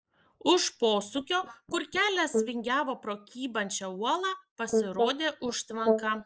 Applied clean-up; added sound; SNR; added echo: neural mask model Resemble Enhance denoiser.